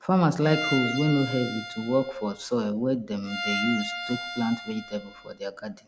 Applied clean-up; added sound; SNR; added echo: none; Bowed string instrument; 8 dB; none.